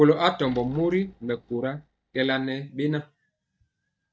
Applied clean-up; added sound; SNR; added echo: neural mask model DeepFilterNet 3.